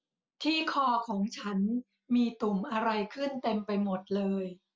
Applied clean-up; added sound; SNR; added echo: none; none; none; none.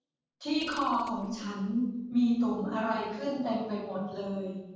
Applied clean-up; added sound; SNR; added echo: neural separator model SepFormer DNS4.